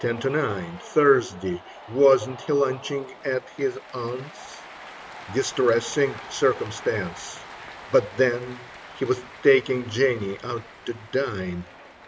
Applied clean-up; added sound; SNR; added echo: none; Cheering; 17 dB; none.